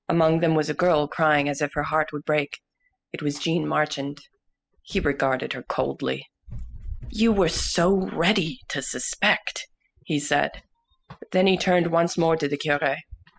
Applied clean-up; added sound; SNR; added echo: classical method spectral subtraction.